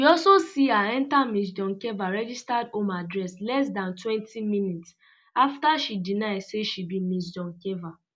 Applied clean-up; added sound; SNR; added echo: none; none; none; none.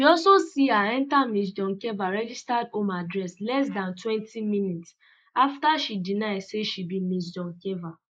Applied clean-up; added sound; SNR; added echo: neural mask model Resemble Enhance denoiser.